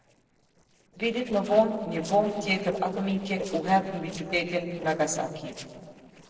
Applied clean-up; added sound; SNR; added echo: neural separator model SepFormer DNS4.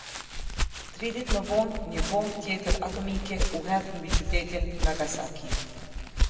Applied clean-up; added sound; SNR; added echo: none; Walk, footsteps; -2 dB; reverberation time 2.2 s.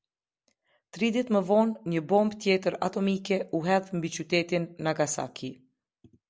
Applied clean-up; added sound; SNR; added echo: none; none; none; none.